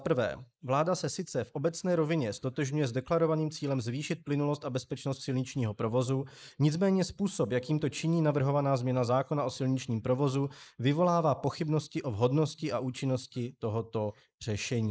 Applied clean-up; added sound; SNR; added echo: neural mask model Resemble Enhance denoiser.